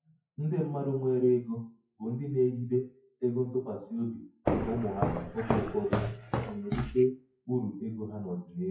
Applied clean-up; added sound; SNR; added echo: classical method WPE with log-MMSE.